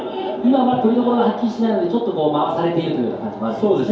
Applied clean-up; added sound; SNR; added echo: none; none; none; reverberation time 2.4 s.